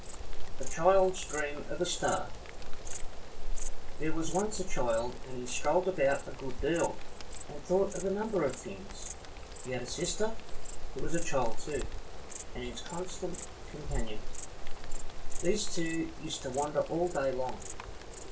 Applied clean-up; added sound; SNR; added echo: none; Insect; -3 dB; reverberation time 0.2 s.